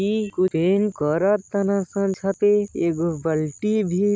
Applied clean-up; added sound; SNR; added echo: none; none; none; none.